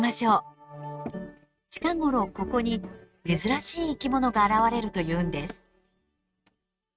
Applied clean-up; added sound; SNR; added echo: neural mask model RNNoise.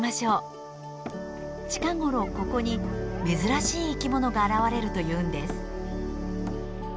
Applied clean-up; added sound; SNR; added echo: none; Hammer; 19 dB; none.